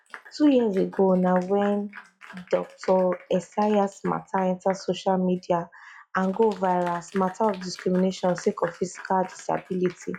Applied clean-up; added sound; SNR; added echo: classical method log-MMSE.